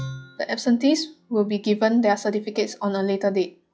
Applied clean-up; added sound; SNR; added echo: classical method log-MMSE.